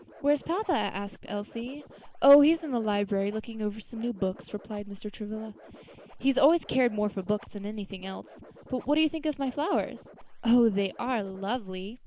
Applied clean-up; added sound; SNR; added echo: none; Scratching (performance technique); 19 dB; none.